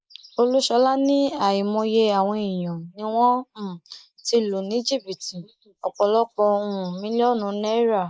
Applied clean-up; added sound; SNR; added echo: neural mask model Resemble Enhance denoiser.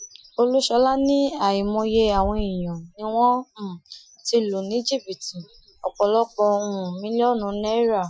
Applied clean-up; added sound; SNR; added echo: classical method Wiener filter.